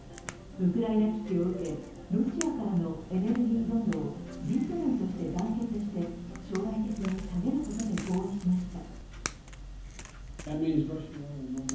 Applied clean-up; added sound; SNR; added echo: none; Crack / Crackle; 13 dB; reverberation time 0.7 s.